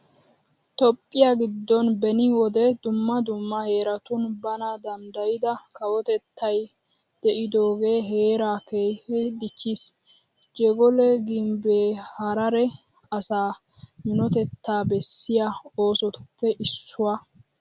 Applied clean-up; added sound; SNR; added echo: none; none; none; none.